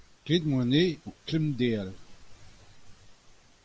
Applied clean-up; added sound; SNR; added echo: none; none; none; none.